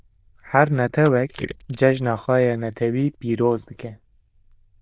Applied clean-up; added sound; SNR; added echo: neural diffusion model UNIVERSE++.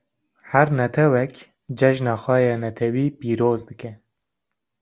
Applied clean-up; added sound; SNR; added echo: none; none; none; none.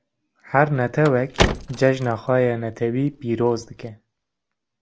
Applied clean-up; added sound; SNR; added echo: none; Car; 6 dB; none.